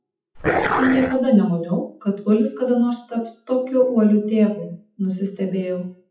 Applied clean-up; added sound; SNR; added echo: classical method WPE with log-MMSE.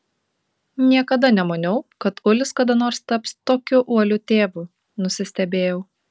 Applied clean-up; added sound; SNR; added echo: none; none; none; none.